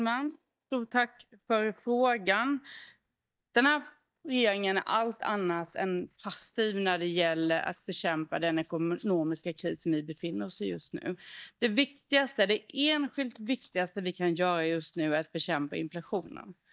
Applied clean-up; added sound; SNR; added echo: neural mask model DeepFilterNet 3.